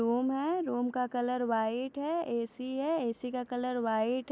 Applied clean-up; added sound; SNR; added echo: none; none; none; none.